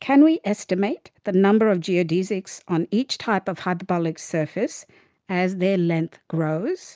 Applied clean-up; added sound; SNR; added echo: none; none; none; none.